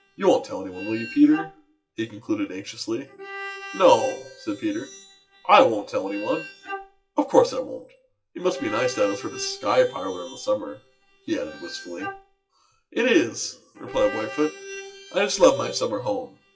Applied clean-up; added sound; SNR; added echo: classical method WPE with log-MMSE.